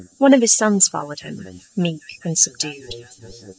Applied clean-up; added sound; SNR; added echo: neural mask model Resemble Enhance denoiser.